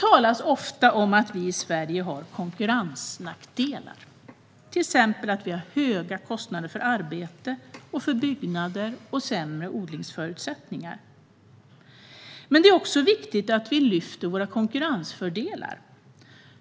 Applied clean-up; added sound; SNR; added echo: none; none; none; none.